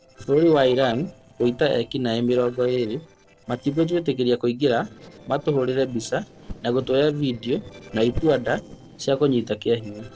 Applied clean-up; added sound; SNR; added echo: neural separator model SepFormer DNS4.